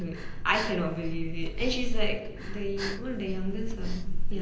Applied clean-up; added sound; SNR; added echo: none; Breathing; -4 dB; reverberation time 0.8 s.